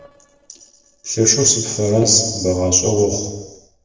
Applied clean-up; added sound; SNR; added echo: neural separator model SepFormer DNS4.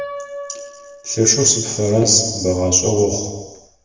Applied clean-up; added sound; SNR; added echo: none; Piano; 18 dB; reverberation time 1.2 s.